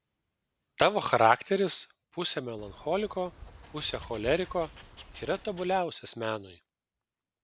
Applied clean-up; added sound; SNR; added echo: none; Wild animals; 18 dB; none.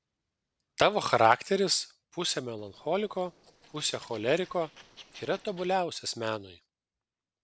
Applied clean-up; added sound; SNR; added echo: neural separator model SepFormer DNS4.